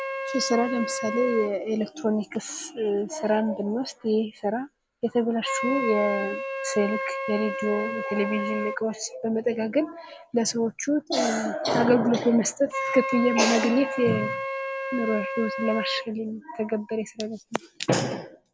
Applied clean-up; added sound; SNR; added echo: none; Wind instrument, woodwind instrument; 8 dB; none.